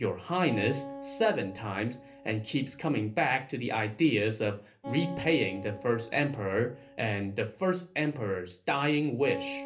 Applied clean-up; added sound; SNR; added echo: none; Acoustic guitar; 15 dB; reverberation time 0.3 s.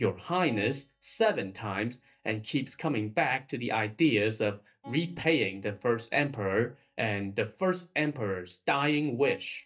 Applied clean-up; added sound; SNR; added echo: neural mask model DeepFilterNet 3.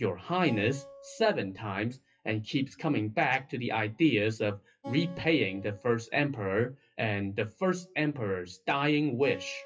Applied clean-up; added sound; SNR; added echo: classical method WPE with log-MMSE.